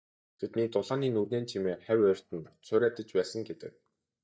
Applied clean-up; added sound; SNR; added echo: neural mask model DeepFilterNet 3.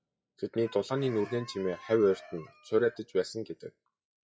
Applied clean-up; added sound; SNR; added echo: classical method WPE with log-MMSE.